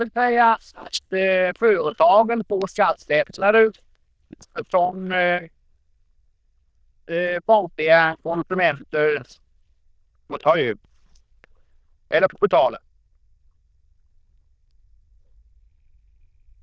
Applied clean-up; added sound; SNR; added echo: neural diffusion model UNIVERSE++.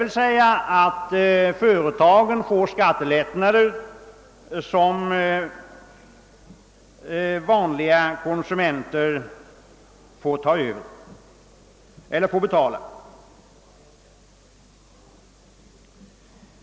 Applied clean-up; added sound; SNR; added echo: none; none; none; none.